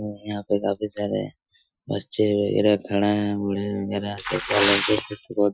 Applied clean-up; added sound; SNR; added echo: classical method Wiener filter.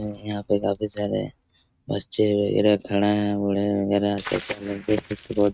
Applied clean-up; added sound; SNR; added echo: neural mask model RNNoise.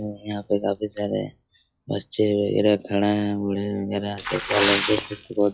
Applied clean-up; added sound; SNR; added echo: classical method log-MMSE.